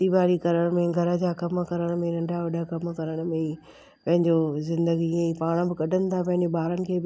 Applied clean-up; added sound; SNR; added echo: none; none; none; none.